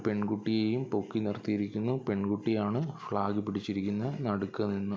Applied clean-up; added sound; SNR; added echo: none; none; none; none.